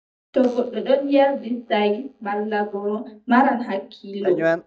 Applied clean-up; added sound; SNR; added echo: neural mask model DeepFilterNet 3.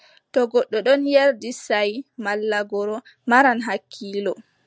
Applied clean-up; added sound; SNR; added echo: none; none; none; none.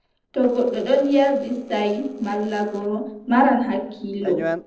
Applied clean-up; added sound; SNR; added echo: neural separator model SepFormer DNS4.